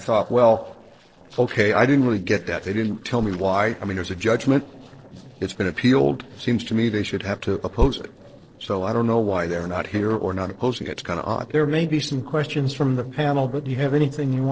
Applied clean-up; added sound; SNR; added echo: neural separator model SepFormer DNS4.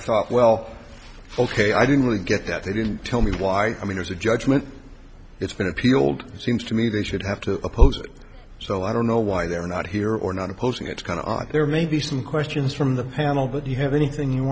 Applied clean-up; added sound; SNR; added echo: none; none; none; none.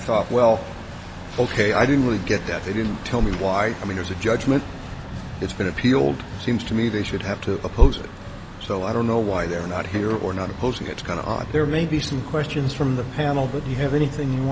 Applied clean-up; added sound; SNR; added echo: none; Truck; 12 dB; none.